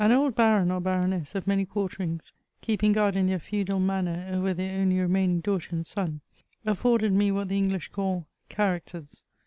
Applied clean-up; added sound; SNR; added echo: none; none; none; none.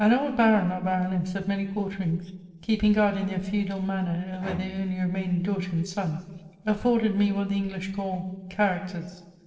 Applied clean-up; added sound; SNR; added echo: neural separator model SepFormer DNS4.